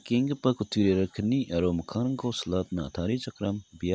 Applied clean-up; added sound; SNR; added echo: none; none; none; none.